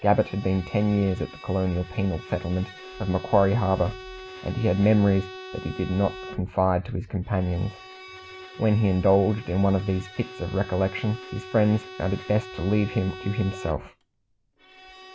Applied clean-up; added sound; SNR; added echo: none; Bowed string instrument; 16 dB; none.